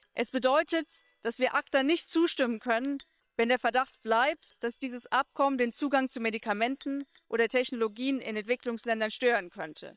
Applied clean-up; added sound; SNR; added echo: neural separator model SepFormer WHAM!.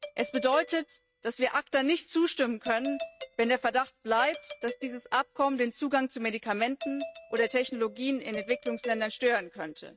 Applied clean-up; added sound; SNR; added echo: neural mask model RNNoise.